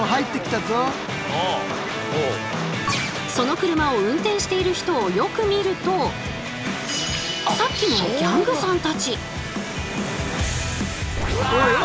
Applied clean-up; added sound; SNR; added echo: none; none; none; none.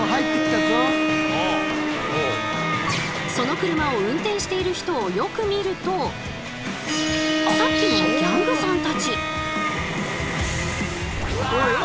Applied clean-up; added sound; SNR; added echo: none; Bowed string instrument; 1 dB; none.